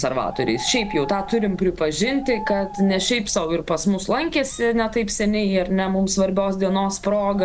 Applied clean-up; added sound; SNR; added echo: none; Bird; 15 dB; none.